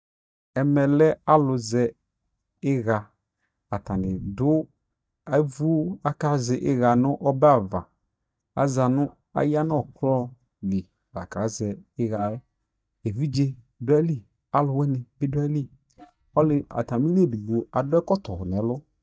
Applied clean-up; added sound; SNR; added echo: neural mask model DeepFilterNet 3.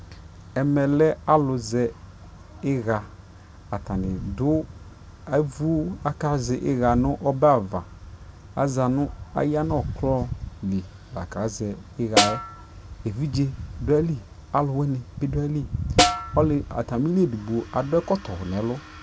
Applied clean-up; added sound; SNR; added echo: none; Snare drum; -1 dB; none.